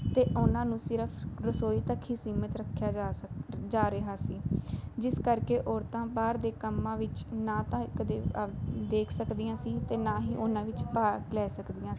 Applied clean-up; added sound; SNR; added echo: none; none; none; none.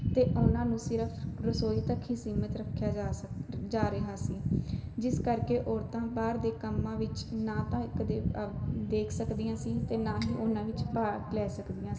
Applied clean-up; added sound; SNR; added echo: none; Cutlery, silverware; 19 dB; reverberation time 1.4 s.